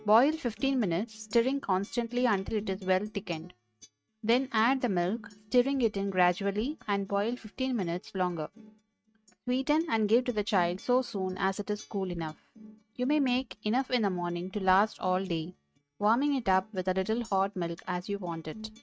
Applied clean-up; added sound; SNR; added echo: neural mask model RNNoise.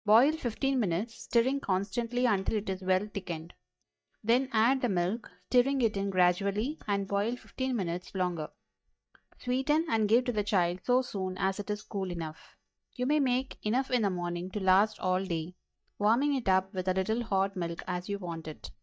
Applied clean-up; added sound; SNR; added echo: neural mask model DeepFilterNet 3.